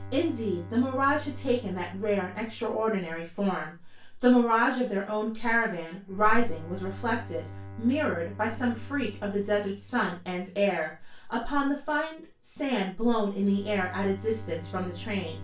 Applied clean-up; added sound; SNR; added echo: none; Bowed string instrument; 17 dB; reverberation time 0.2 s.